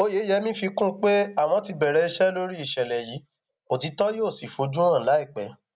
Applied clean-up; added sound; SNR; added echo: none; none; none; none.